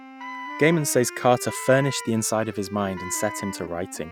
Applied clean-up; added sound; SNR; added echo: none; Wind instrument, woodwind instrument + Wind instrument, woodwind instrument; 13 dB; none.